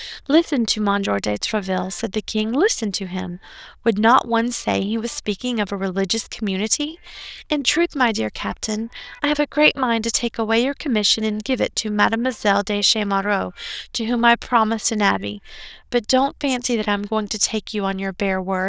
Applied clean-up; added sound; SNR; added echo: neural diffusion model UNIVERSE++.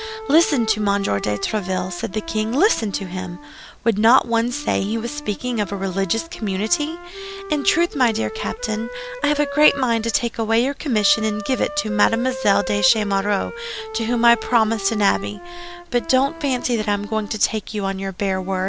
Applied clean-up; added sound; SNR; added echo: none; Wind instrument, woodwind instrument; 13 dB; none.